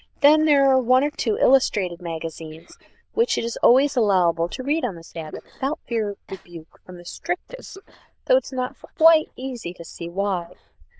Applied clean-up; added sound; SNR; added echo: neural diffusion model UNIVERSE++.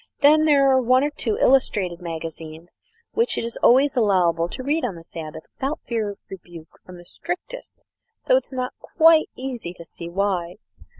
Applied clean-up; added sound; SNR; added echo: none; none; none; none.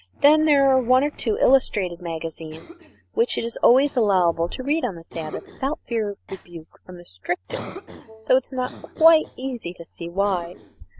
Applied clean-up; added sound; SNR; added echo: none; Wind instrument, woodwind instrument + Cough; 20 dB; none.